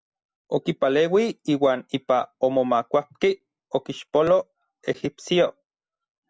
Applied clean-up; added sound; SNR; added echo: none; none; none; none.